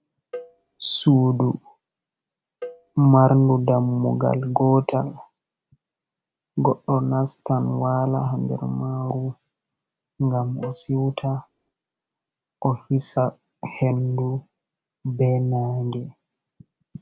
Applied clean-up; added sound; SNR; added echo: none; Cowbell; 20 dB; none.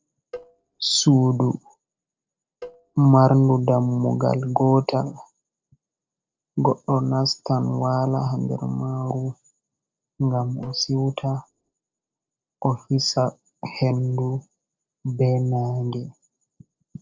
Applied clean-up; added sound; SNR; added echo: neural separator model SepFormer DNS4.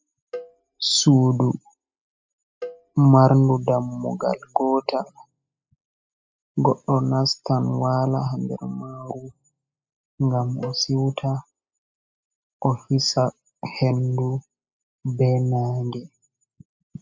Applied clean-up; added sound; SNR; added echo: classical method spectral subtraction.